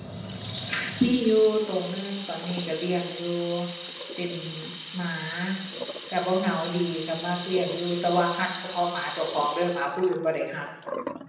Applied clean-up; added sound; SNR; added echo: none; Sink (filling or washing) / Water tap, faucet; 10 dB; reverberation time 0.9 s.